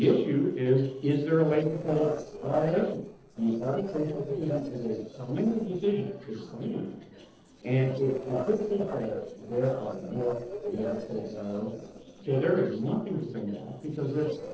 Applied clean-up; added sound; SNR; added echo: neural separator model SepFormer DNS4.